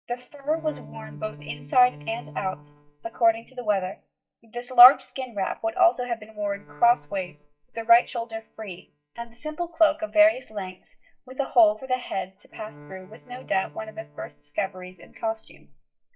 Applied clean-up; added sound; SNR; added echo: neural mask model DeepFilterNet 3.